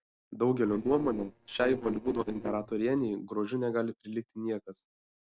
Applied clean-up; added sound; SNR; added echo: neural separator model SepFormer DNS4.